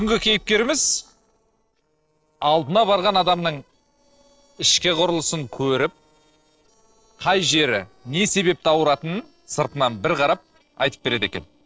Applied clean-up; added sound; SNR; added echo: neural separator model SepFormer DNS4.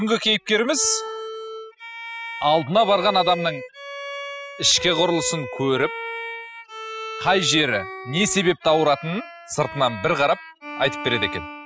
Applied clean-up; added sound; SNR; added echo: classical method spectral subtraction.